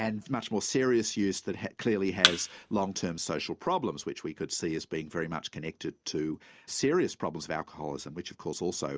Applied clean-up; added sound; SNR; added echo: none; Thump, thud; -2 dB; none.